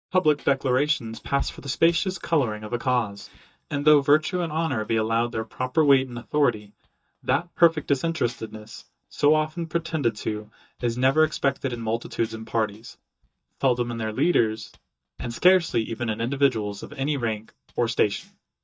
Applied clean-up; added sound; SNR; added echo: neural mask model DeepFilterNet 3.